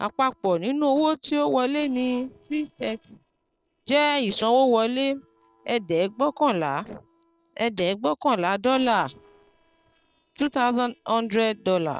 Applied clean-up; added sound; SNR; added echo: neural separator model SepFormer DNS4.